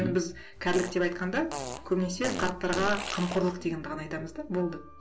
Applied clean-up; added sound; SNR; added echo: none; Fart; 9 dB; reverberation time 0.2 s.